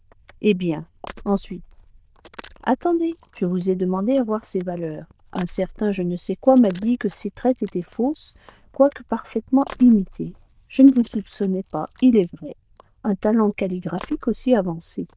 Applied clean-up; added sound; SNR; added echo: neural diffusion model UNIVERSE++.